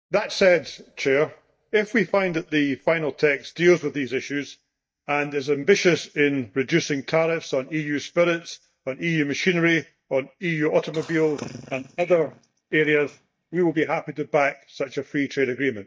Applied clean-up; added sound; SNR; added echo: neural mask model DeepFilterNet 3.